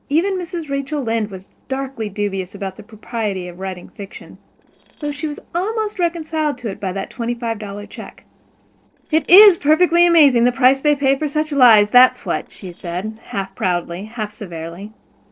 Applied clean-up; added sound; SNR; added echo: neural separator model SepFormer DNS4.